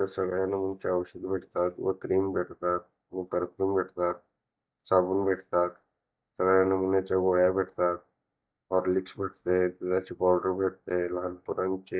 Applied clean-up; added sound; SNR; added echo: neural mask model DeepFilterNet 3.